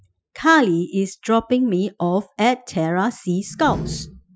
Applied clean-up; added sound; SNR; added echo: classical method Wiener filter.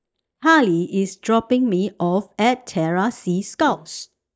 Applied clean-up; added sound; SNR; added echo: neural mask model DeepFilterNet 3.